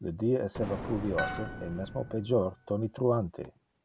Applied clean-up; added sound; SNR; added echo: none; Harp + Explosion; 8 dB; none.